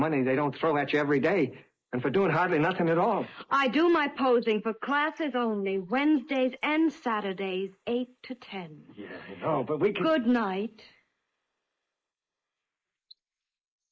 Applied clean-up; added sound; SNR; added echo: neural mask model Resemble Enhance denoiser.